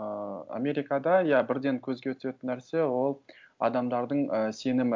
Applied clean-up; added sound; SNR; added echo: none; none; none; none.